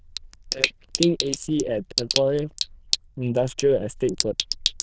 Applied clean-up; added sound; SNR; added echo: neural diffusion model UNIVERSE++.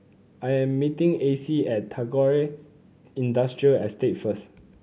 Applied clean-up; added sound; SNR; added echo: none; none; none; none.